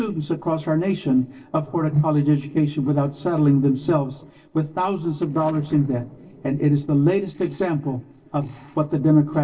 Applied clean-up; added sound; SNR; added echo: neural separator model SepFormer DNS4.